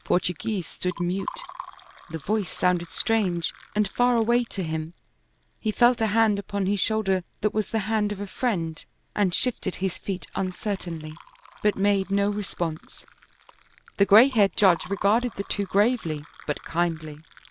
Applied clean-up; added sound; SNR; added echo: none; Liquid; 20 dB; none.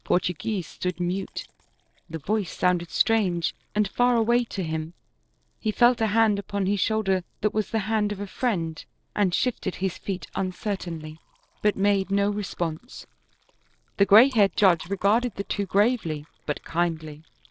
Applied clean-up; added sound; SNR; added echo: neural separator model SepFormer DNS4.